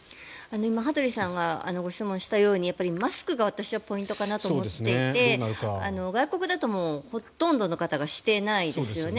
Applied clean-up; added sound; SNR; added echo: none; none; none; none.